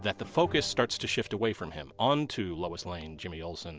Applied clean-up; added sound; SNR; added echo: none; none; none; none.